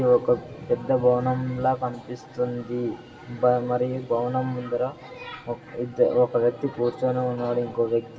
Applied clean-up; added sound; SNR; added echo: none; none; none; reverberation time 0.6 s.